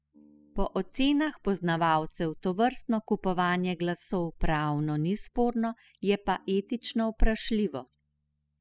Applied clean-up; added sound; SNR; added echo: classical method spectral subtraction.